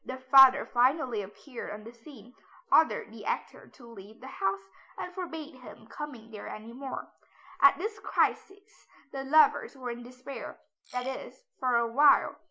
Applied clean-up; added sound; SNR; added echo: neural mask model Resemble Enhance denoiser.